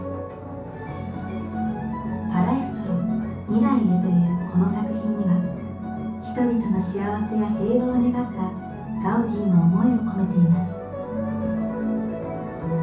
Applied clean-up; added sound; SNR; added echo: none; none; none; reverberation time 0.6 s.